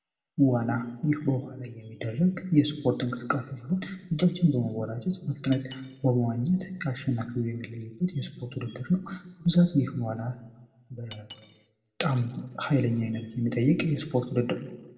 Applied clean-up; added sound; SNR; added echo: none; Cutlery, silverware; 19 dB; reverberation time 0.9 s.